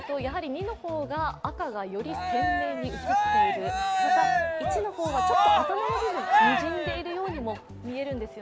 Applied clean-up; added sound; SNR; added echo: none; Cheering; -5 dB; none.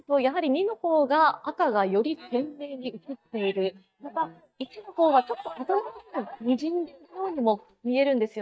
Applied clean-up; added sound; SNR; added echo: neural mask model DeepFilterNet 3.